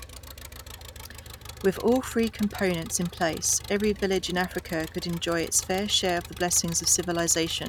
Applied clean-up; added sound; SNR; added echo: none; Engine; 14 dB; none.